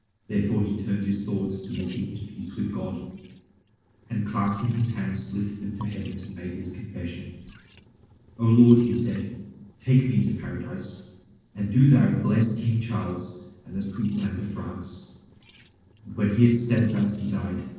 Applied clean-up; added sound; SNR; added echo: neural separator model SepFormer DNS4.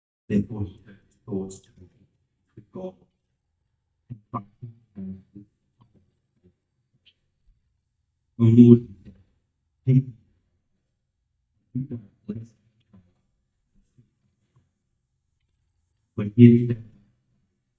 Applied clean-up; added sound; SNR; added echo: neural mask model DeepFilterNet 3.